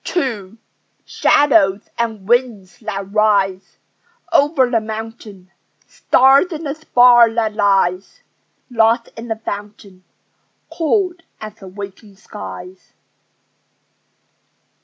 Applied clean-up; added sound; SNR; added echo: none; none; none; none.